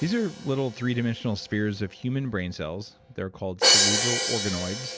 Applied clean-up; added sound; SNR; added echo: none; Crash cymbal; -1 dB; none.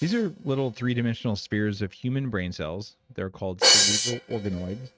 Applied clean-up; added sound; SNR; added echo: neural mask model RNNoise.